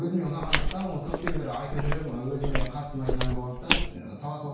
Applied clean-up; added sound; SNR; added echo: none; Walk, footsteps; -3 dB; reverberation time 0.6 s.